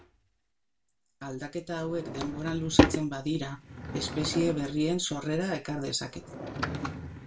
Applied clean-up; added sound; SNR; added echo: none; Drawer open or close / Wood; 1 dB; reverberation time 0.2 s.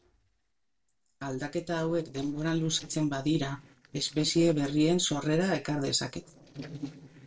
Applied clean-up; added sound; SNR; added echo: neural separator model SepFormer DNS4.